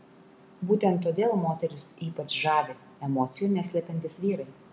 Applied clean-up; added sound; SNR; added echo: none; none; none; none.